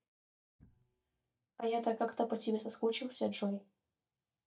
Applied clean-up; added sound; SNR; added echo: neural mask model DeepFilterNet 3.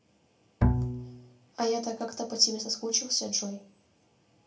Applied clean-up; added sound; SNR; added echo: none; Bowed string instrument; -3 dB; reverberation time 0.3 s.